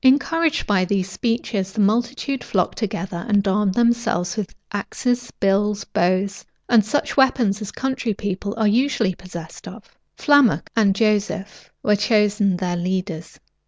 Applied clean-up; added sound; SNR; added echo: none; none; none; none.